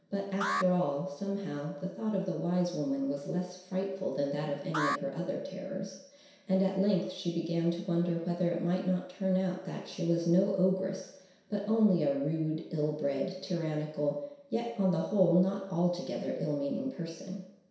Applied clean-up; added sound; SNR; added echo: none; Alarm; 8 dB; reverberation time 0.7 s.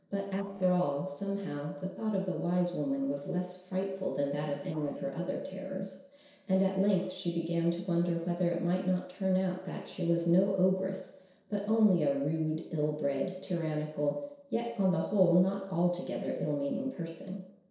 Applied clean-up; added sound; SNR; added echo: neural separator model SepFormer DNS4.